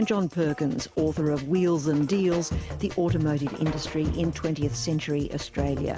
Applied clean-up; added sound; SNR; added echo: none; none; none; none.